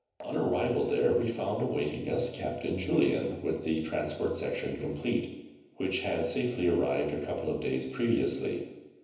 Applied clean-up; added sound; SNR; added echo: none; none; none; reverberation time 0.9 s.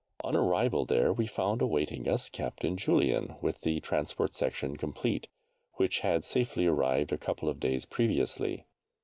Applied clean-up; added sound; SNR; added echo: none; none; none; none.